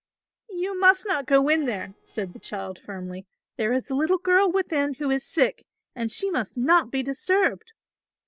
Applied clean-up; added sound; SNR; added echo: neural separator model SepFormer DNS4.